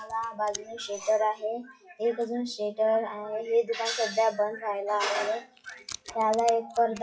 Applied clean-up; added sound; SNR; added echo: classical method WPE with log-MMSE.